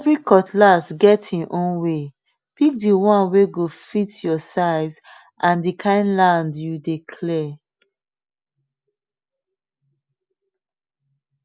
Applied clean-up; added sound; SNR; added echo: none; none; none; none.